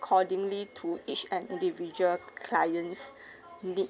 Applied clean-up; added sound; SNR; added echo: none; none; none; none.